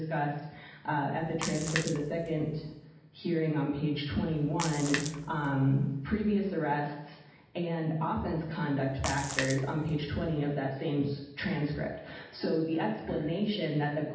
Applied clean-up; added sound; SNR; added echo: none; Splash, splatter; 9 dB; reverberation time 0.8 s.